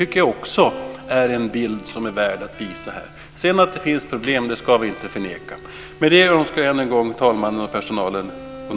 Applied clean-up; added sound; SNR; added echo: none; Bowed string instrument; 18 dB; none.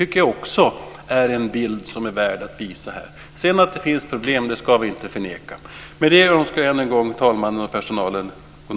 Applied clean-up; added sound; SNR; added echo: none; none; none; none.